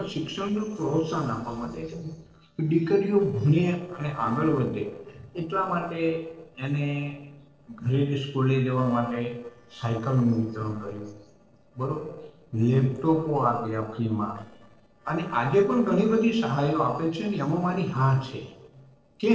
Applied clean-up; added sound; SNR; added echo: neural separator model SepFormer DNS4.